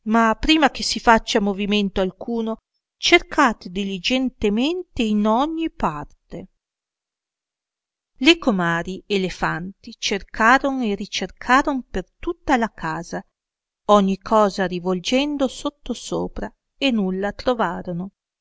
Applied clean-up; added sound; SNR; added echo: none; none; none; none.